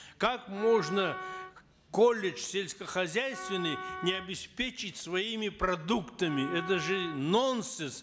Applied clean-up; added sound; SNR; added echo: none; Wind instrument, woodwind instrument; 12 dB; none.